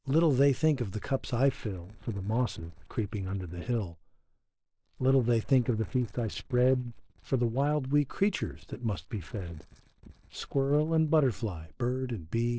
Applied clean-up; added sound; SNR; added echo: neural separator model SepFormer DNS4.